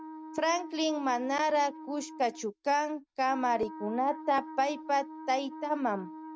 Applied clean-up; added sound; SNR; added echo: neural mask model RNNoise.